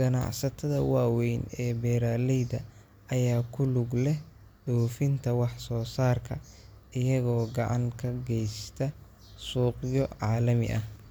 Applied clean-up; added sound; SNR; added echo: none; none; none; none.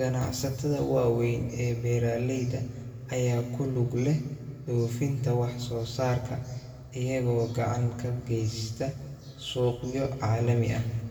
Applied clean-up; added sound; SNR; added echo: none; none; none; reverberation time 1.6 s.